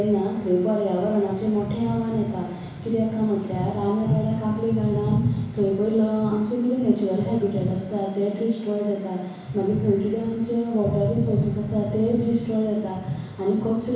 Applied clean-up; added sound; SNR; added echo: none; none; none; reverberation time 1.1 s.